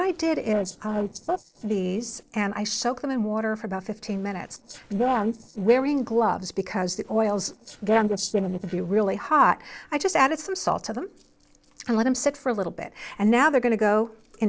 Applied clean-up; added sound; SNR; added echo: neural separator model SepFormer DNS4.